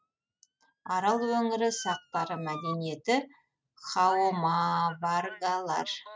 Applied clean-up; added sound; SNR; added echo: neural mask model RNNoise.